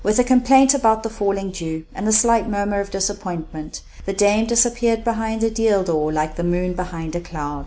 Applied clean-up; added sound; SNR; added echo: none; none; none; none.